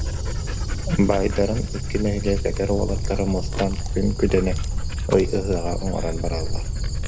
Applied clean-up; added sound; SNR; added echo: none; Dog; 1 dB; reverberation time 1.2 s.